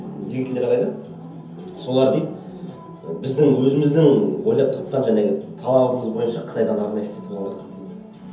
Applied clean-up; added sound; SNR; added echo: none; none; none; reverberation time 0.7 s.